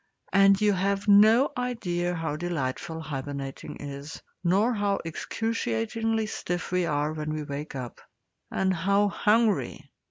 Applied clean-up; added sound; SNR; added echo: none; none; none; none.